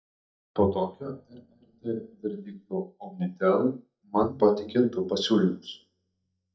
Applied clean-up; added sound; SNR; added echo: neural mask model DeepFilterNet 3.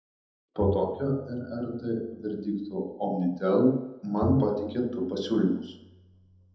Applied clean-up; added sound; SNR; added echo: none; Bowed string instrument; 11 dB; reverberation time 0.8 s.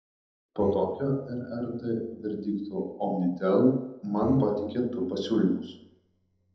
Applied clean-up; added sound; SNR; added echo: neural separator model SepFormer DNS4.